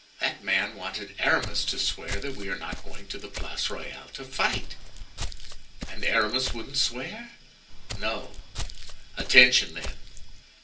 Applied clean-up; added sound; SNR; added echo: none; Walk, footsteps; 2 dB; reverberation time 0.3 s.